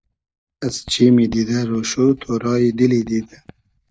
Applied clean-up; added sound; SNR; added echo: neural mask model DeepFilterNet 3.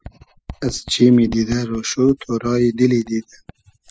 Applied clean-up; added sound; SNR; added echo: classical method spectral subtraction.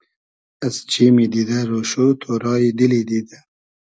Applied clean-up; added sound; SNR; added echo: none; none; none; none.